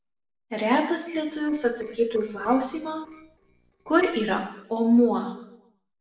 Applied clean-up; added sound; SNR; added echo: neural separator model SepFormer DNS4.